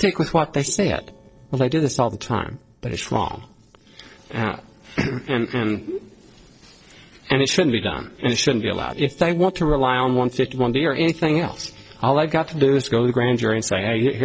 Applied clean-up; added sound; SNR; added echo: neural separator model SepFormer DNS4.